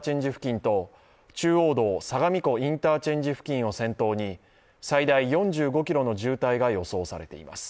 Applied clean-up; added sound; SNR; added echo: none; none; none; none.